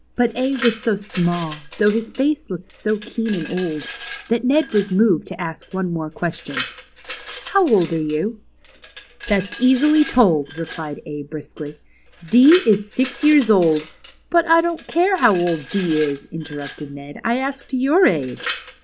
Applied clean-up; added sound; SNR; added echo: none; Glass; 13 dB; none.